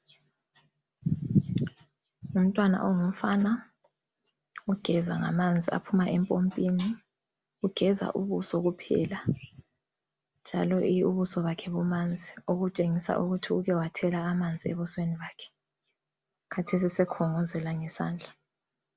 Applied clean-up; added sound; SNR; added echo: none; none; none; none.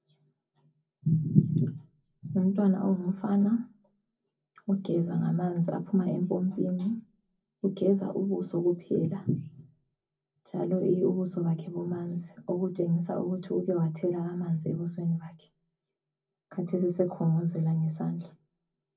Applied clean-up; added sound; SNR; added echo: none; none; none; reverberation time 0.4 s.